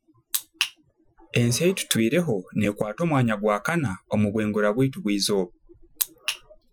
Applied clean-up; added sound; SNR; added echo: classical method Wiener filter.